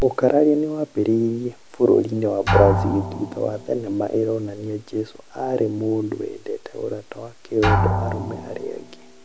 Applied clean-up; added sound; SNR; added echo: none; Drum; 5 dB; none.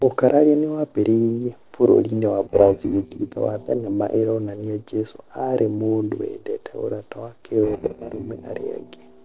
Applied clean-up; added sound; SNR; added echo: neural separator model SepFormer DNS4.